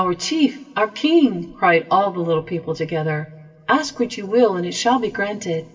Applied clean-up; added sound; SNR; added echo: none; none; none; reverberation time 2.6 s.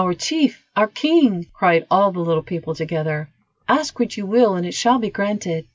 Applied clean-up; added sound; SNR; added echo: none; none; none; none.